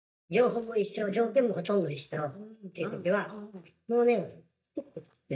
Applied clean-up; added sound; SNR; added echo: neural mask model DeepFilterNet 3.